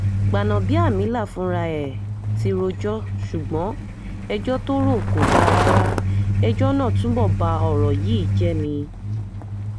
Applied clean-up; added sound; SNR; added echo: none; Truck; -3 dB; none.